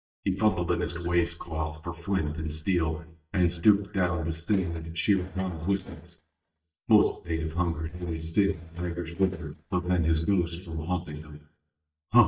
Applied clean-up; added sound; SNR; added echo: neural mask model DeepFilterNet 3.